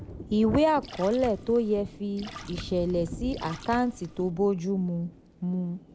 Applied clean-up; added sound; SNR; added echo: none; Thunder + Splash, splatter; 14 dB; none.